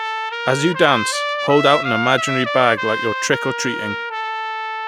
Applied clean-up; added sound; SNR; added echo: none; Trumpet; 4 dB; none.